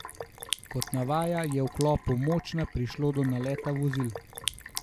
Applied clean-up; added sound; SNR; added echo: none; Sink (filling or washing); 11 dB; none.